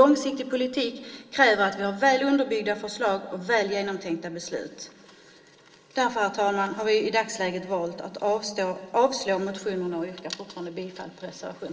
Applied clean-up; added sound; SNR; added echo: none; none; none; reverberation time 1.7 s.